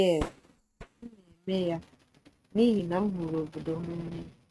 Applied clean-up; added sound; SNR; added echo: neural mask model RNNoise.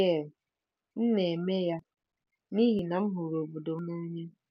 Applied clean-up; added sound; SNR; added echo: none; none; none; none.